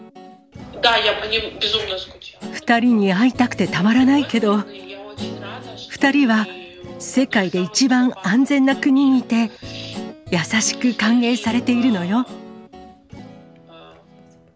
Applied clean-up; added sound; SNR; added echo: none; Guitar; 17 dB; none.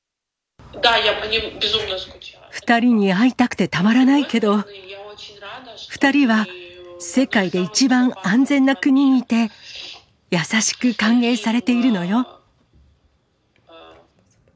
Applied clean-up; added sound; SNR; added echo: none; none; none; none.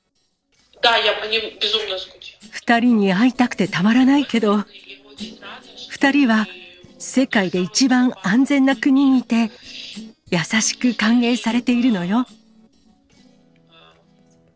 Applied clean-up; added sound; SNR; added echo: neural separator model SepFormer DNS4.